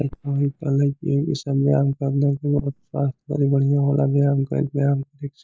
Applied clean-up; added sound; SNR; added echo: neural mask model DeepFilterNet 3.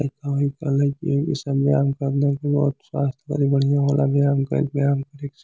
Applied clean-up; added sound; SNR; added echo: none; none; none; none.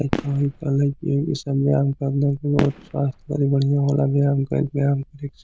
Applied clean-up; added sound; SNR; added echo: neural diffusion model UNIVERSE++.